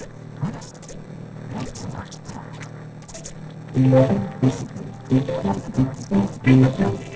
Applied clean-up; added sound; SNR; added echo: neural separator model SepFormer DNS4.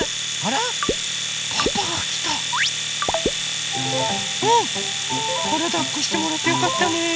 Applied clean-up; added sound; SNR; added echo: none; Domestic sounds, home sounds; 1 dB; none.